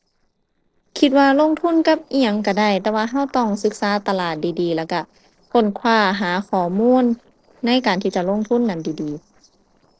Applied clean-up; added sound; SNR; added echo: neural separator model SepFormer DNS4.